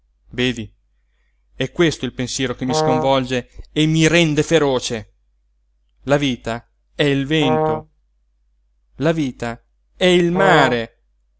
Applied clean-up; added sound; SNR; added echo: none; Brass instrument; 1 dB; none.